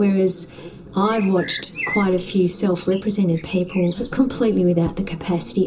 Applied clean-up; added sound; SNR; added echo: none; Bird; 15 dB; reverberation time 0.2 s.